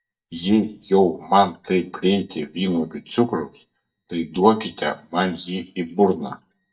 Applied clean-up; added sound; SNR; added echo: neural mask model DeepFilterNet 3.